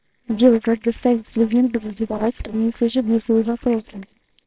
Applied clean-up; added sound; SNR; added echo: neural separator model SepFormer WHAMR!.